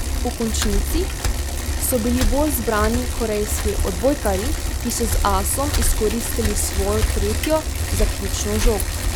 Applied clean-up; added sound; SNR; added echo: none; Bicycle; -2 dB; none.